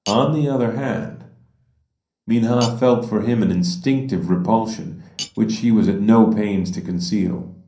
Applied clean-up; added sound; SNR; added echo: none; Cutlery, silverware; 20 dB; reverberation time 0.6 s.